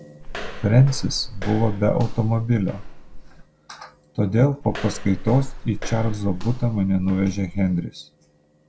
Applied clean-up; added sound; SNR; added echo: none; Walk, footsteps; 7 dB; none.